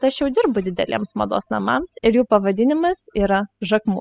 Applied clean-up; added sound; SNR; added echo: classical method spectral subtraction.